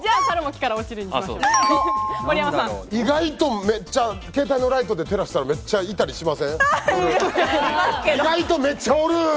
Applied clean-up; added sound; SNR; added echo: none; none; none; none.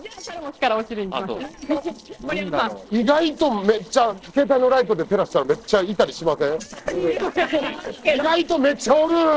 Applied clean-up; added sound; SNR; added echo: neural separator model SepFormer DNS4.